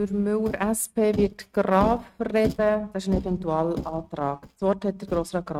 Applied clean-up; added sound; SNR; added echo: neural mask model RNNoise.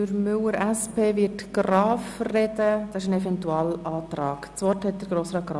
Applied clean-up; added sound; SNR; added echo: none; none; none; none.